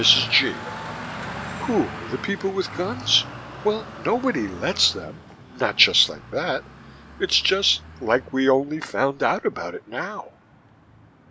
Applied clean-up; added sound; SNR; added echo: none; Traffic noise, roadway noise; 13 dB; none.